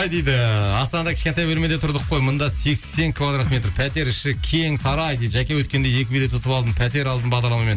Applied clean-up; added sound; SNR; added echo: none; none; none; none.